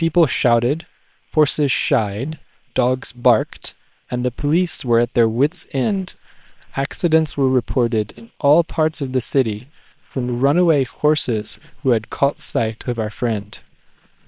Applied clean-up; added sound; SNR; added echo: neural separator model SepFormer WHAM!.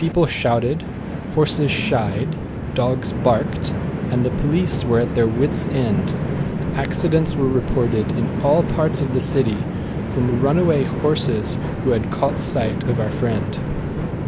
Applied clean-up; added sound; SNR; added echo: none; Train; 2 dB; none.